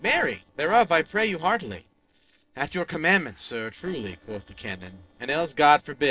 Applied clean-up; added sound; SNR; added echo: neural separator model SepFormer DNS4.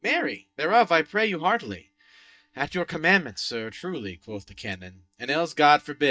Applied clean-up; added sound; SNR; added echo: neural mask model DeepFilterNet 3.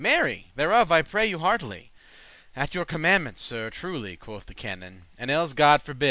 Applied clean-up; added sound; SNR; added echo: none; none; none; none.